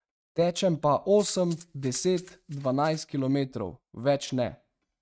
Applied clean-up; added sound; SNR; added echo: neural mask model RNNoise.